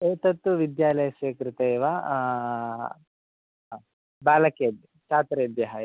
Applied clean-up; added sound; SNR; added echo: none; none; none; none.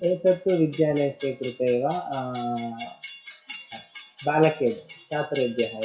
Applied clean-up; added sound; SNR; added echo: classical method WPE with log-MMSE.